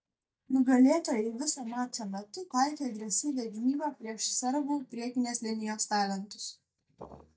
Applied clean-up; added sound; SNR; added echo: neural mask model DeepFilterNet 3.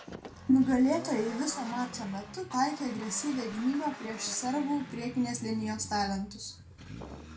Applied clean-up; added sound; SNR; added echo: none; Accelerating, revving, vroom; 13 dB; reverberation time 0.3 s.